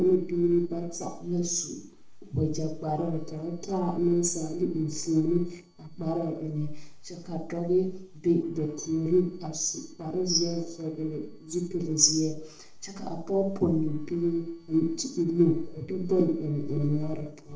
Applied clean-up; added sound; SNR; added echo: neural separator model SepFormer DNS4.